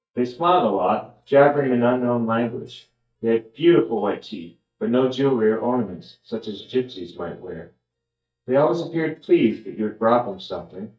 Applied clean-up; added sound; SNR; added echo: neural mask model DeepFilterNet 3.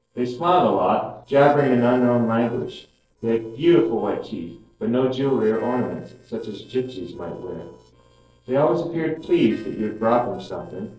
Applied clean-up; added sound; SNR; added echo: neural separator model SepFormer DNS4.